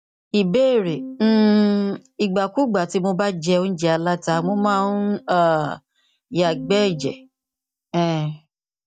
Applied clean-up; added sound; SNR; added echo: neural mask model DeepFilterNet 3.